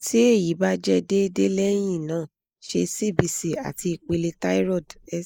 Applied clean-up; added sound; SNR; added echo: neural mask model Resemble Enhance denoiser.